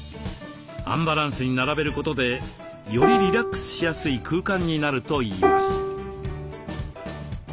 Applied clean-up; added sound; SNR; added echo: none; Plucked string instrument; 0 dB; none.